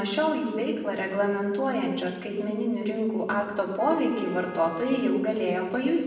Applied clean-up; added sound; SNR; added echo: none; Wind instrument, woodwind instrument; 19 dB; reverberation time 1.1 s.